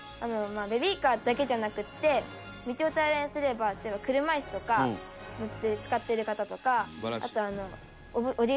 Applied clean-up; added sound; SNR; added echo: none; none; none; none.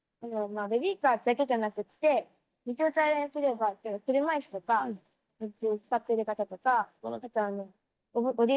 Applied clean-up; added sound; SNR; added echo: neural mask model DeepFilterNet 3.